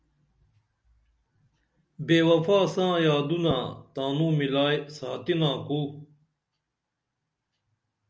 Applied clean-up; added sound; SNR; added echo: none; none; none; none.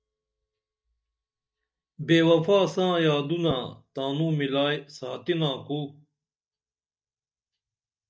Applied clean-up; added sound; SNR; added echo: neural mask model DeepFilterNet 3.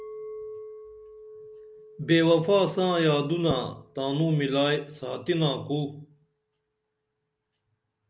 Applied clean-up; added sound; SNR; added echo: none; Chink, clink; 20 dB; none.